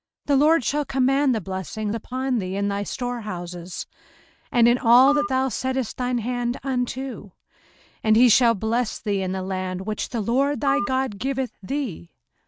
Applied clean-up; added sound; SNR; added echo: neural mask model RNNoise.